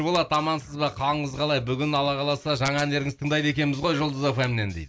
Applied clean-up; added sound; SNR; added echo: none; none; none; none.